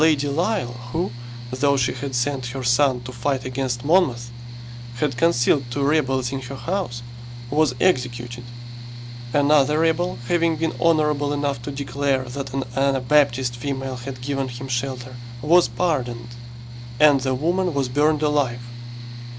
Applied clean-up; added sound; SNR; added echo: none; Mechanical fan; 11 dB; none.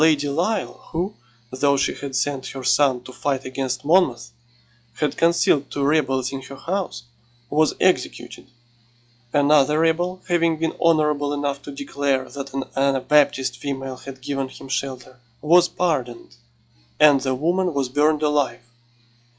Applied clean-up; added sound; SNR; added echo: classical method log-MMSE.